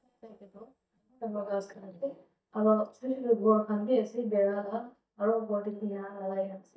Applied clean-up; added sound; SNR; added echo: neural mask model DeepFilterNet 3.